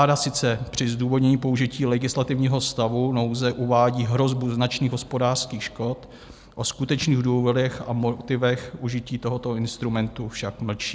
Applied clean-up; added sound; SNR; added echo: none; none; none; none.